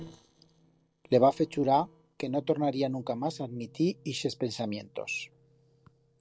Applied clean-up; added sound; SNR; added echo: neural separator model SepFormer DNS4.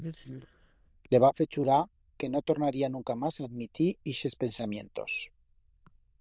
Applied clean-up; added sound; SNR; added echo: neural diffusion model UNIVERSE++.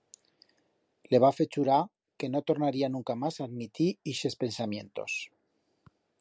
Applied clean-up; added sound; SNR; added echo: none; none; none; none.